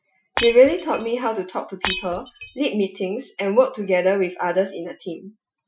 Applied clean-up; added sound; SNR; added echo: classical method Wiener filter.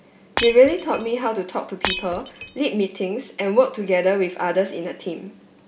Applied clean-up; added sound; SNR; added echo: none; Shatter; 5 dB; none.